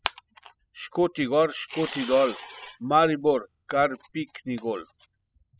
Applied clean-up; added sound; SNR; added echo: classical method spectral subtraction.